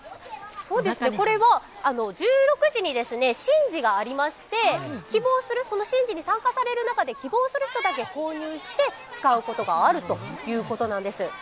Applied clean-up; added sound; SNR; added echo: none; none; none; none.